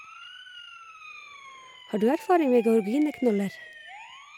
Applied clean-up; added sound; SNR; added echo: none; Siren; 18 dB; none.